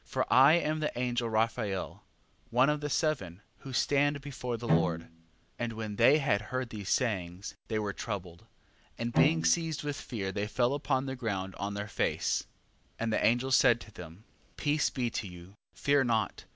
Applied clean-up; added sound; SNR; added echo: none; Bowed string instrument; 1 dB; none.